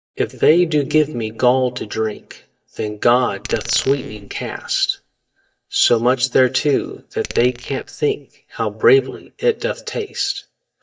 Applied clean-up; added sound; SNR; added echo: neural mask model DeepFilterNet 3.